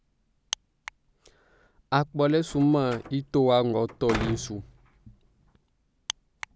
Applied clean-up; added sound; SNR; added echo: none; Slam; 11 dB; none.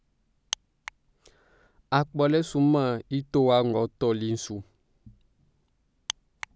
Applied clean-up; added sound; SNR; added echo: none; none; none; none.